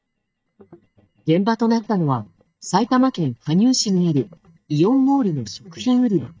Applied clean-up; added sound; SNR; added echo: neural mask model DeepFilterNet 3.